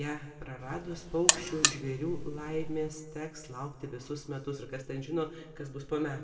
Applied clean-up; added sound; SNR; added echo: none; Alarm; -4 dB; reverberation time 1.6 s.